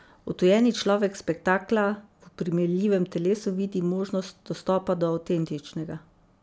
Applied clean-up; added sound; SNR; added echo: none; none; none; none.